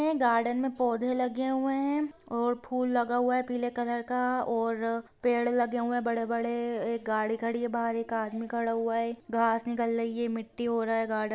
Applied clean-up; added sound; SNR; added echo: none; none; none; none.